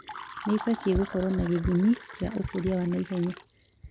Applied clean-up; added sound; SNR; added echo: none; Fill (with liquid); 14 dB; none.